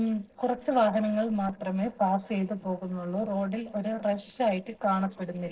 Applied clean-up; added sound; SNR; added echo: neural separator model SepFormer DNS4.